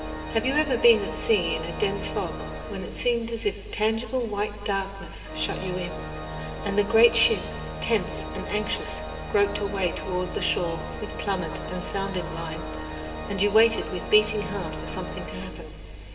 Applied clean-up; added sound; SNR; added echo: none; Organ; 8 dB; reverberation time 1.6 s.